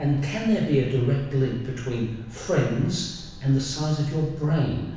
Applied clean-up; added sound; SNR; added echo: none; Boat, Water vehicle; 17 dB; reverberation time 1.1 s.